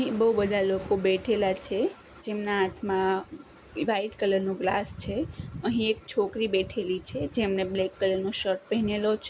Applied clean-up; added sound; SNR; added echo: none; none; none; none.